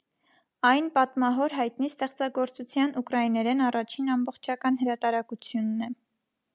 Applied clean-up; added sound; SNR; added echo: none; none; none; none.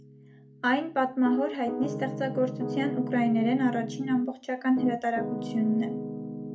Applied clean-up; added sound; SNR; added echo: none; Piano; 7 dB; reverberation time 0.3 s.